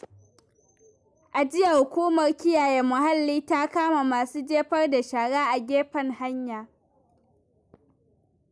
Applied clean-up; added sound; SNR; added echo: none; none; none; none.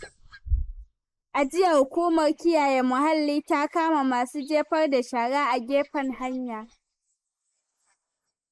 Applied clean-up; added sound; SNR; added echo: neural mask model Resemble Enhance denoiser.